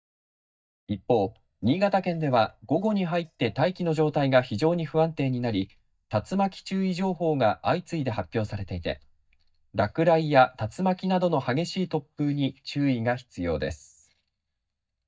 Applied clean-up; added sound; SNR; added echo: neural mask model DeepFilterNet 3.